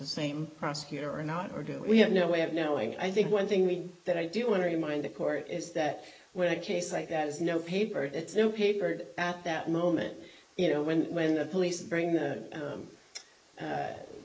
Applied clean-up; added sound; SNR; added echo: neural mask model Resemble Enhance denoiser.